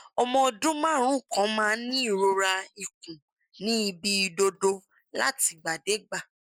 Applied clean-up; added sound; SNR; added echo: neural mask model Resemble Enhance denoiser.